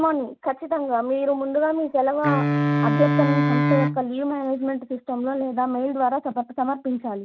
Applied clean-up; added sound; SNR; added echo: none; Wind instrument, woodwind instrument; -1 dB; none.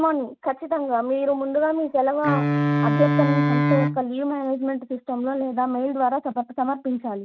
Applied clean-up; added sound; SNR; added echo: neural mask model RNNoise.